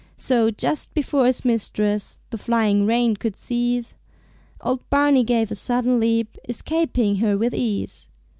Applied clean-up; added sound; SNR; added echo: none; none; none; none.